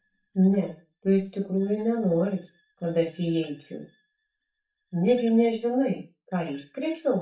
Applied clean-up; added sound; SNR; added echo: neural mask model DeepFilterNet 3.